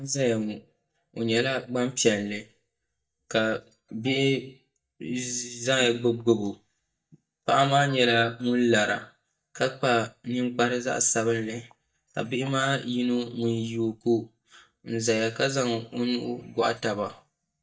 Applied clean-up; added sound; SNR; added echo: neural mask model DeepFilterNet 3.